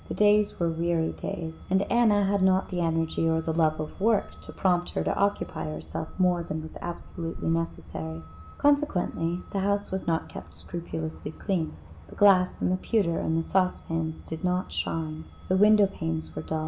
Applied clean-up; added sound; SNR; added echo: none; Truck; 17 dB; reverberation time 0.4 s.